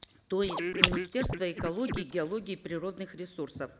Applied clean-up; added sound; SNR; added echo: none; Shatter + Scratching (performance technique); -1 dB; none.